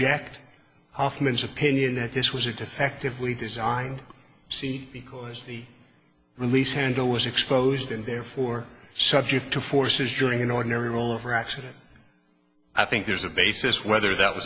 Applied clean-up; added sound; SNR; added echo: none; none; none; none.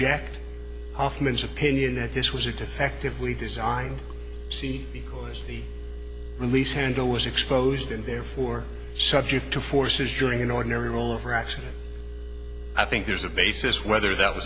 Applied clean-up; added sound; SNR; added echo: none; Engine; 8 dB; none.